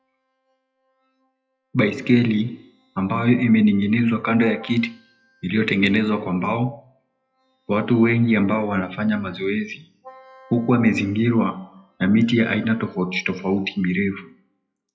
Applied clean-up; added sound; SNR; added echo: classical method WPE with log-MMSE.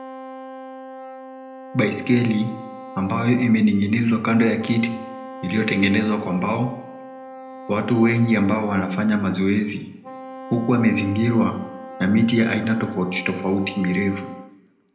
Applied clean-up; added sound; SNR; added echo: none; Wind instrument, woodwind instrument; 16 dB; reverberation time 0.7 s.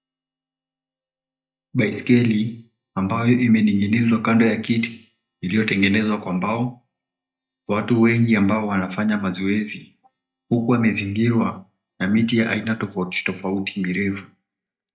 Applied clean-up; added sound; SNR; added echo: neural mask model DeepFilterNet 3.